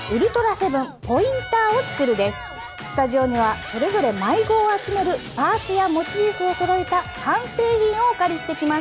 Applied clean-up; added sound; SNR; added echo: none; Trumpet; 17 dB; none.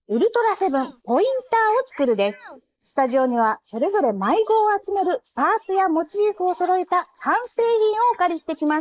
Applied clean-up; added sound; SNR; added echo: neural mask model Resemble Enhance denoiser.